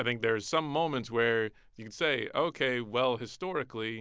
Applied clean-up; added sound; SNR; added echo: none; none; none; none.